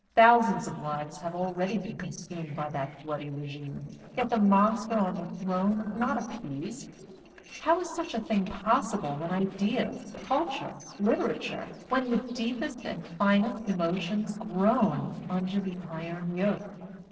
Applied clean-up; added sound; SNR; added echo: neural separator model SepFormer DNS4.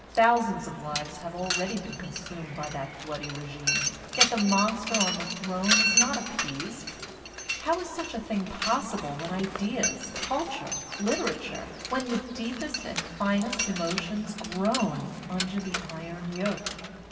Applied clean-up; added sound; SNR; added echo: none; Mechanisms; 2 dB; reverberation time 2.3 s.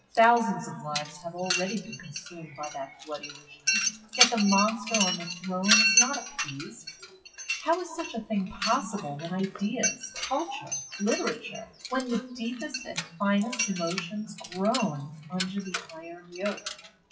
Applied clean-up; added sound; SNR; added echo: classical method WPE with log-MMSE.